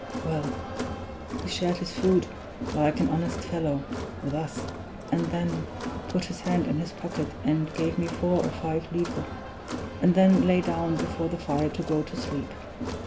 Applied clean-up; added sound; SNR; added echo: none; Crowd; 7 dB; none.